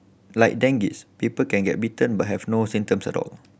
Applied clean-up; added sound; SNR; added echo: none; none; none; none.